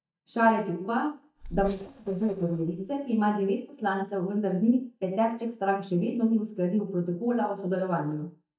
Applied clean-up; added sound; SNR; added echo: neural mask model DeepFilterNet 3.